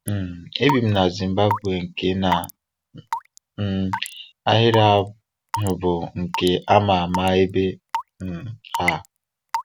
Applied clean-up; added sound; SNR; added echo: none; Raindrop / Drip / Water tap, faucet; 10 dB; none.